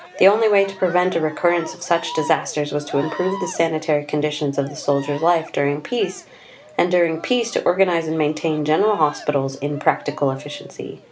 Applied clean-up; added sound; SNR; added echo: none; Cheering; 17 dB; none.